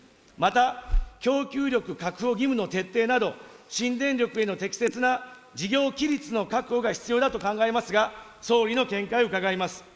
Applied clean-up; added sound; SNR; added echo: neural mask model Resemble Enhance denoiser.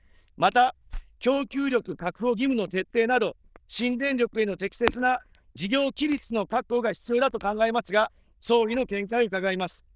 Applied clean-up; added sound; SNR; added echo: neural diffusion model UNIVERSE++.